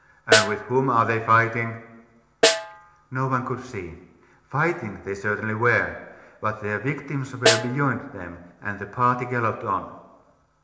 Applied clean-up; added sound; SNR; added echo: none; Snare drum; 2 dB; reverberation time 0.8 s.